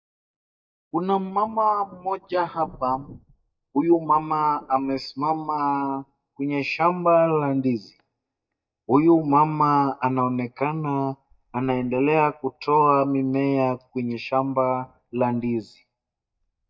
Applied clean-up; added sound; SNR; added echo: neural mask model DeepFilterNet 3.